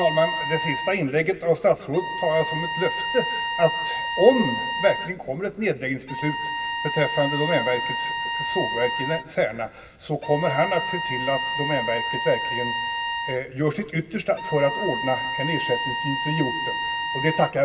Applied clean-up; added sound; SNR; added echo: none; Bowed string instrument; 3 dB; reverberation time 2.4 s.